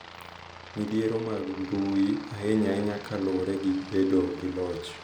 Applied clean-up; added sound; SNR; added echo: none; Aircraft; 16 dB; none.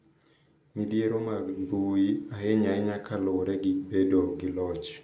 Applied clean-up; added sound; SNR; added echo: none; none; none; none.